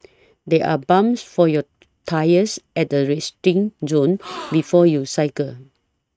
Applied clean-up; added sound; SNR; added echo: neural mask model RNNoise.